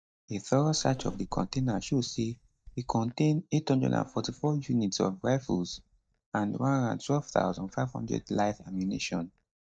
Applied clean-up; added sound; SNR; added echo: neural mask model DeepFilterNet 3.